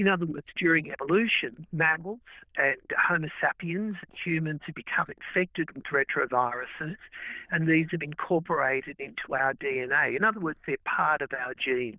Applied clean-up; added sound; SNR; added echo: neural diffusion model UNIVERSE++.